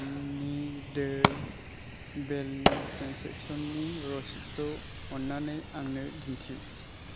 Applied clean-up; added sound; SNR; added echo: none; Fire; -2 dB; none.